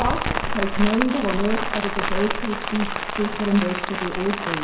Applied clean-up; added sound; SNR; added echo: none; Rain; 1 dB; reverberation time 0.5 s.